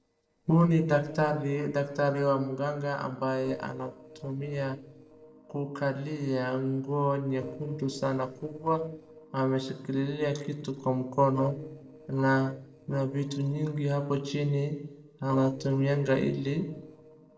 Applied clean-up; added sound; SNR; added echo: neural separator model SepFormer DNS4.